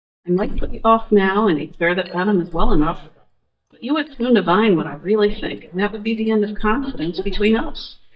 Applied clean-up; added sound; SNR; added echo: neural mask model DeepFilterNet 3.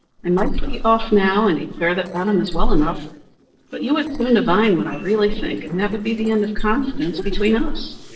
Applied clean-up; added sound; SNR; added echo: neural separator model SepFormer DNS4.